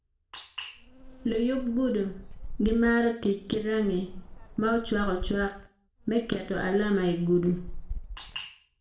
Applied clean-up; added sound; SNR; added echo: none; Insect; 11 dB; reverberation time 0.5 s.